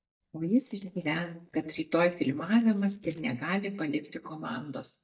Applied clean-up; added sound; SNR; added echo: neural mask model DeepFilterNet 3.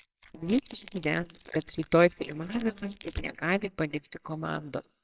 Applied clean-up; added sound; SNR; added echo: neural separator model SepFormer WHAMR!.